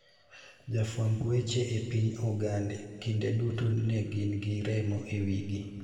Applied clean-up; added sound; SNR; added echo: none; none; none; reverberation time 2.0 s.